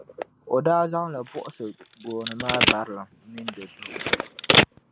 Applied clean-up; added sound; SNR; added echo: none; Telephone; -3 dB; none.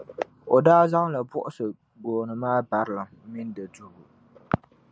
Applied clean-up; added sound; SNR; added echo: none; none; none; none.